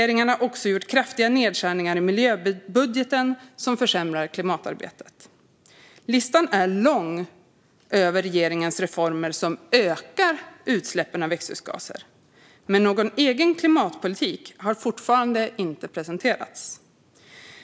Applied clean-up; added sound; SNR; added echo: none; none; none; none.